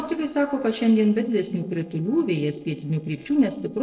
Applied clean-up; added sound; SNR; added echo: neural separator model SepFormer DNS4.